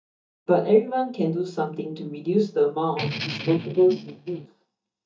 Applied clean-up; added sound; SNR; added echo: neural mask model DeepFilterNet 3.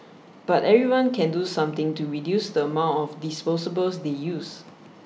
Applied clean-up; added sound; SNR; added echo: none; none; none; none.